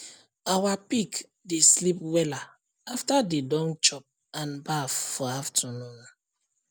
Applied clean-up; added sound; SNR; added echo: none; none; none; none.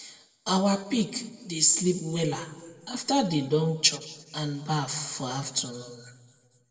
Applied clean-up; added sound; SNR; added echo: none; none; none; reverberation time 1.0 s.